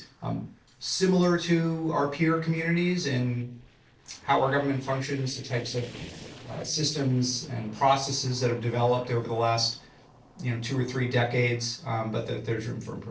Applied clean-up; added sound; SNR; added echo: neural separator model SepFormer DNS4.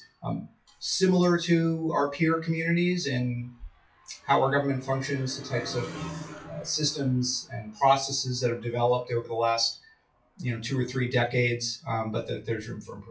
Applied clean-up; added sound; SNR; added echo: classical method WPE with log-MMSE.